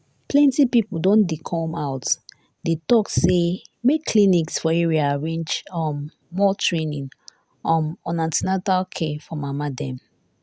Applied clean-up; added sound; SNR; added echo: none; none; none; none.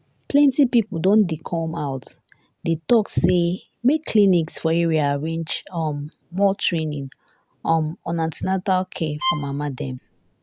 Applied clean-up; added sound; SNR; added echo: none; Bowed string instrument; 8 dB; none.